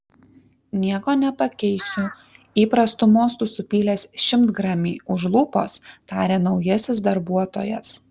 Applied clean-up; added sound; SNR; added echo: none; Crow; 19 dB; none.